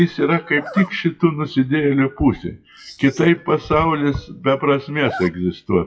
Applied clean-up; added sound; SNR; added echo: classical method WPE with log-MMSE.